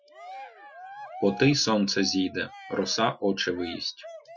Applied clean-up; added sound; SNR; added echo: classical method Wiener filter.